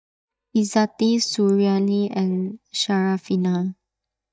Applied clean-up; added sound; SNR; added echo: neural mask model DeepFilterNet 3.